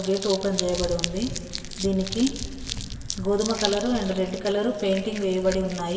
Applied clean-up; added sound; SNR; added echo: none; Crumpling, crinkling; 10 dB; reverberation time 2.3 s.